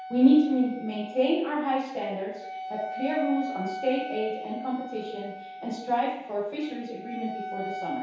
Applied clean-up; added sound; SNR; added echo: none; Wind instrument, woodwind instrument; 10 dB; reverberation time 0.8 s.